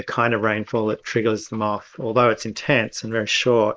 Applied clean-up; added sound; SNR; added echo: neural mask model Resemble Enhance denoiser.